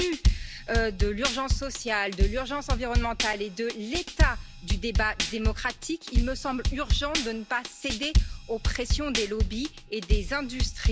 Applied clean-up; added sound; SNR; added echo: none; Drum / Drum kit; -3 dB; none.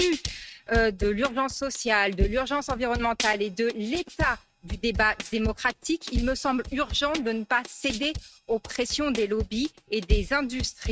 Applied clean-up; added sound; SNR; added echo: neural mask model RNNoise.